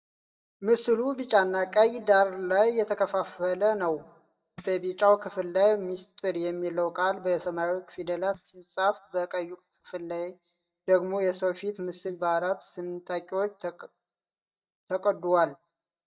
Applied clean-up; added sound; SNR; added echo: neural mask model DeepFilterNet 3.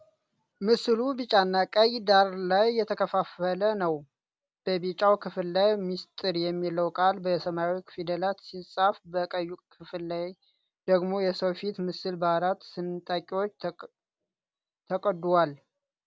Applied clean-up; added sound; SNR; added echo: none; none; none; none.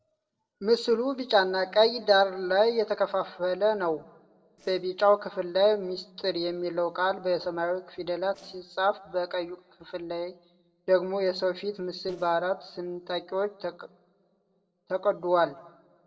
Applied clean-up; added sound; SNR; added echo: neural separator model SepFormer DNS4.